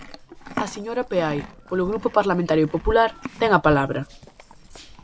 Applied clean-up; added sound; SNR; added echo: none; Livestock, farm animals, working animals; 13 dB; none.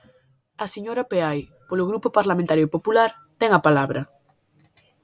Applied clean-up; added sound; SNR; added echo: none; none; none; none.